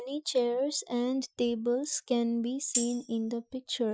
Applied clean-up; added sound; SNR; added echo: classical method Wiener filter.